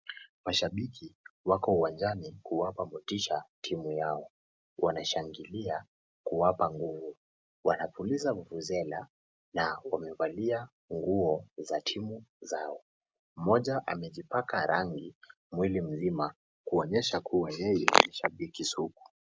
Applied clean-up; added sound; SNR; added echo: none; none; none; none.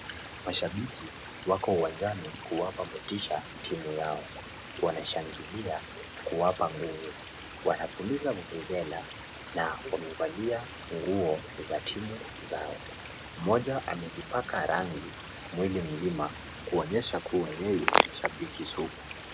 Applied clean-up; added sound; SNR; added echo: none; Stream; 10 dB; none.